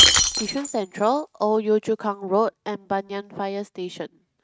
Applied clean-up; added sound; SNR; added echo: neural mask model RNNoise.